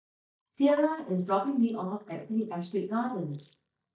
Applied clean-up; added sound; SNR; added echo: neural mask model DeepFilterNet 3.